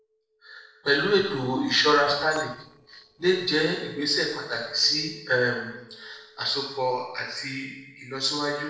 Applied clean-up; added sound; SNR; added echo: neural separator model SepFormer DNS4.